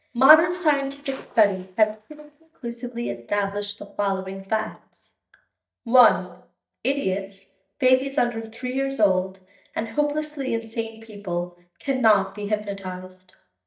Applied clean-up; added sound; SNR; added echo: neural mask model DeepFilterNet 3.